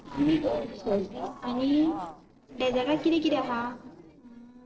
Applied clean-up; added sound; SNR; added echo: neural separator model SepFormer DNS4.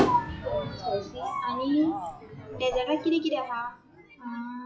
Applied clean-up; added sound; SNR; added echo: classical method WPE with log-MMSE.